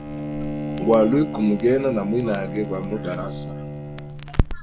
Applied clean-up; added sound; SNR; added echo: none; Bowed string instrument + Crackle; 5 dB; none.